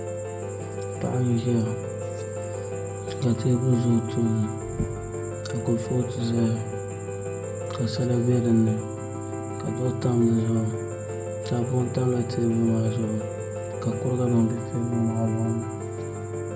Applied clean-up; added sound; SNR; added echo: none; Piano; 8 dB; reverberation time 1.3 s.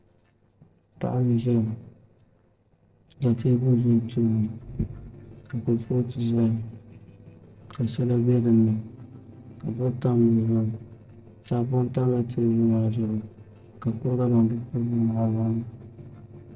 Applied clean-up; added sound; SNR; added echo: neural separator model SepFormer DNS4.